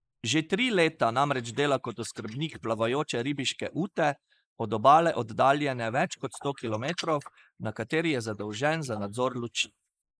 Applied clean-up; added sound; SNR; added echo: neural mask model Resemble Enhance denoiser.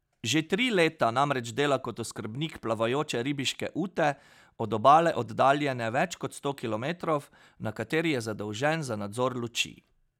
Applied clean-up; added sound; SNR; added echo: none; none; none; none.